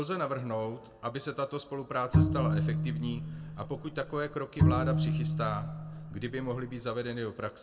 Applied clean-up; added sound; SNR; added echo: none; Bowed string instrument; -5 dB; reverberation time 1.0 s.